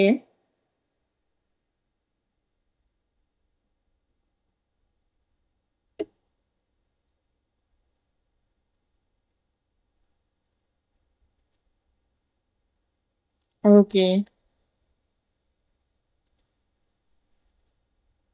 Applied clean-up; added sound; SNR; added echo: neural mask model DeepFilterNet 3.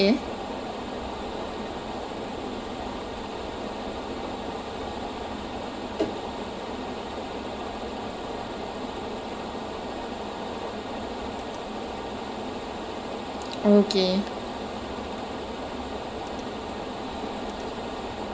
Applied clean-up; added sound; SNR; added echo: none; Vehicle; 19 dB; reverberation time 1.2 s.